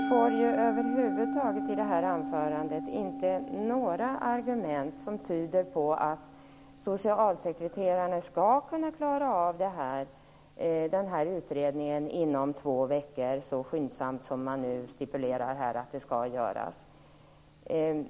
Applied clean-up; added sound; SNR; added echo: none; Musical instrument; 9 dB; none.